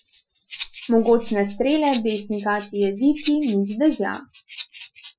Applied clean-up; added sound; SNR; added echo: classical method Wiener filter.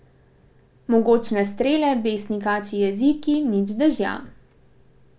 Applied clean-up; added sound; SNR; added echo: none; none; none; none.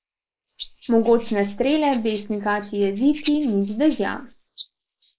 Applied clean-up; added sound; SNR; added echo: neural mask model Resemble Enhance denoiser.